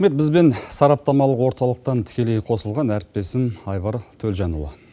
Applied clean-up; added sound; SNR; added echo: none; none; none; none.